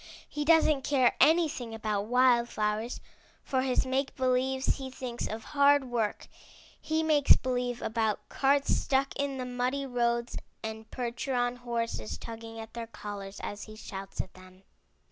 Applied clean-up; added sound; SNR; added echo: none; none; none; none.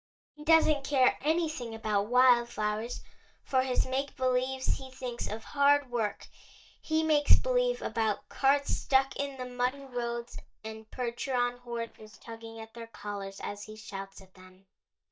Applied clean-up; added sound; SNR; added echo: neural mask model DeepFilterNet 3.